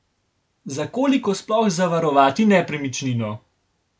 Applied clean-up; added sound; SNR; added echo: none; none; none; none.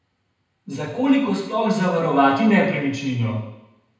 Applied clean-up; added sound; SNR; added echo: none; none; none; reverberation time 0.9 s.